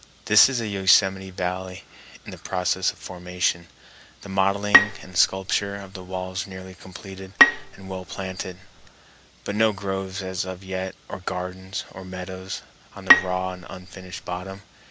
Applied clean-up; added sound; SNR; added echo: none; Bowed string instrument; -3 dB; none.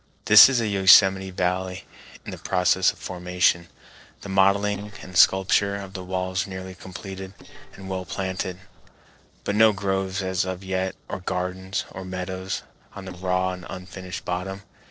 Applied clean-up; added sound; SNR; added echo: neural separator model SepFormer DNS4.